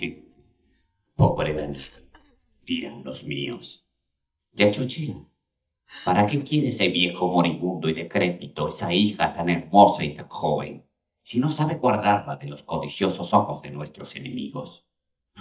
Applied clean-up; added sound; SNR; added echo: neural mask model DeepFilterNet 3.